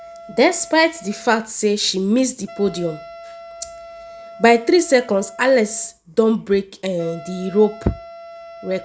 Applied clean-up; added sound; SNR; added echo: none; Wind instrument, woodwind instrument; 19 dB; none.